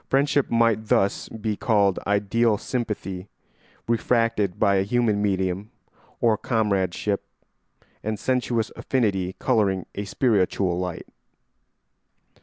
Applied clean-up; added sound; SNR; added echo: none; none; none; none.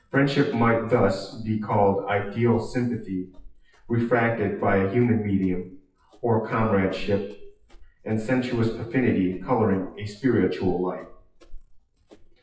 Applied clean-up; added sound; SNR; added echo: classical method WPE with log-MMSE.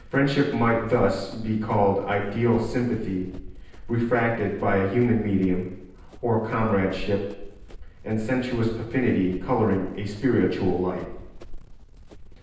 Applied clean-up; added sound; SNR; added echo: none; Run; 13 dB; reverberation time 0.9 s.